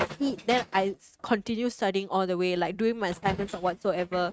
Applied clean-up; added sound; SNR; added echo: neural mask model RNNoise.